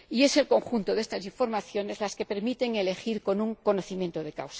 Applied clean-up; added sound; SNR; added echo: none; none; none; none.